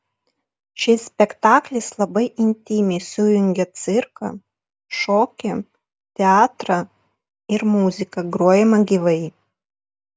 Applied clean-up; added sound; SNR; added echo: none; none; none; none.